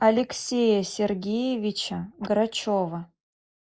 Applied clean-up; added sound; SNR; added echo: neural mask model Resemble Enhance denoiser.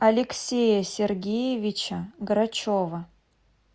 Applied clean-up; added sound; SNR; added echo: none; none; none; none.